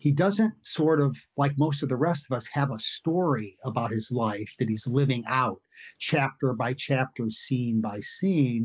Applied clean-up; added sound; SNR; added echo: none; none; none; none.